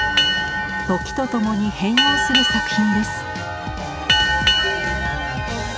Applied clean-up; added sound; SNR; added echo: none; Boat, Water vehicle; -2 dB; none.